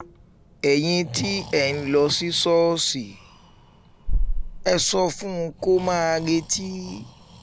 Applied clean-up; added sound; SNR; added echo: none; Breathing; 7 dB; none.